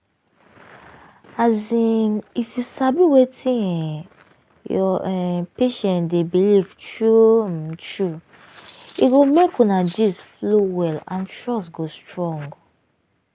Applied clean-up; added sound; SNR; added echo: none; Cutlery, silverware; 9 dB; none.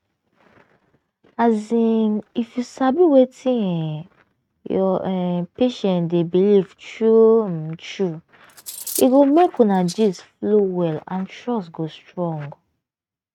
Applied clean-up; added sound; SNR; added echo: neural mask model RNNoise.